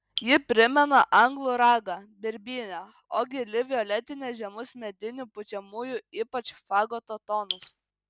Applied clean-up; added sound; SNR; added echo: none; Drip; 10 dB; none.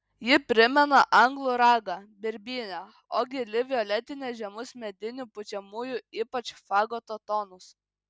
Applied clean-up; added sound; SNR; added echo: none; none; none; none.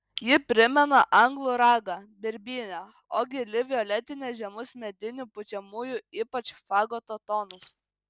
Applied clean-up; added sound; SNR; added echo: neural separator model SepFormer DNS4.